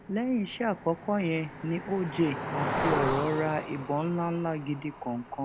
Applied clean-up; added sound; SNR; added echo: none; Cricket; 6 dB; none.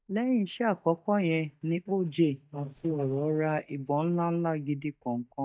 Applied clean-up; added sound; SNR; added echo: neural mask model DeepFilterNet 3.